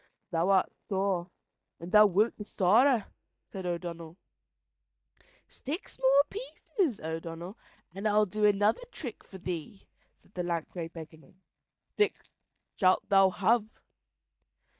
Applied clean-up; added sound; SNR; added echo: neural mask model DeepFilterNet 3.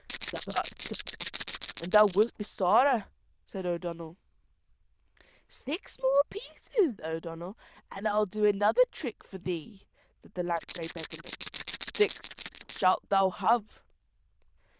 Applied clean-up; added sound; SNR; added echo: neural diffusion model UNIVERSE++.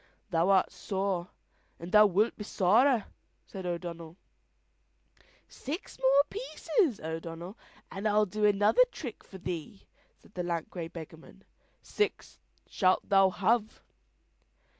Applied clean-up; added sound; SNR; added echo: none; none; none; none.